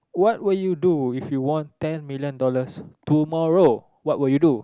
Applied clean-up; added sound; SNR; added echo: none; none; none; none.